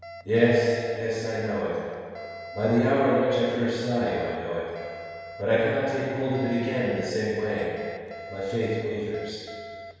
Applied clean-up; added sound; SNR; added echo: none; Alarm; 16 dB; reverberation time 1.9 s.